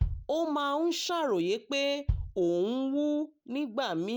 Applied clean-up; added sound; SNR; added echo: none; Bass drum; 8 dB; none.